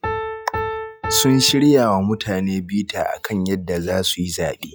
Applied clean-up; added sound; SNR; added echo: classical method log-MMSE.